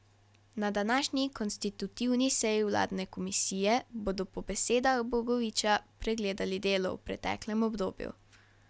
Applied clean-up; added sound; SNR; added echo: none; none; none; none.